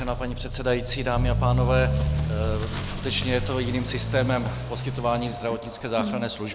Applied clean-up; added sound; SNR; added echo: none; Accelerating, revving, vroom / Motor vehicle (road); 0 dB; none.